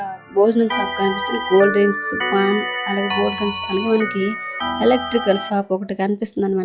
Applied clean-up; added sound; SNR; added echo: classical method log-MMSE.